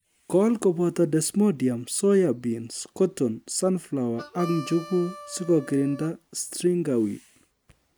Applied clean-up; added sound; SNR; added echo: none; Harmonica; 16 dB; none.